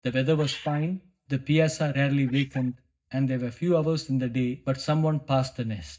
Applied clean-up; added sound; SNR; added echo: neural mask model DeepFilterNet 3.